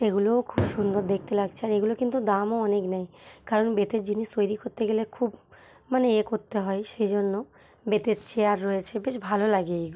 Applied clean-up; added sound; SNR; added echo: none; none; none; none.